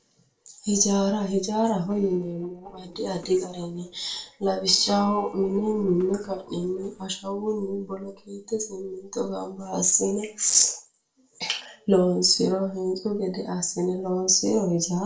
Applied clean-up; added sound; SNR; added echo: neural separator model SepFormer DNS4.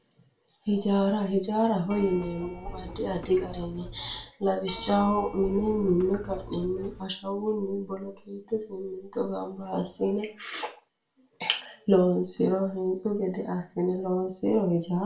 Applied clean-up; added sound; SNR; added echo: none; Keyboard (musical); 16 dB; reverberation time 0.3 s.